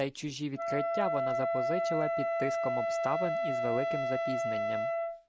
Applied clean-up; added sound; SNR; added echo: none; Wind instrument, woodwind instrument; -4 dB; none.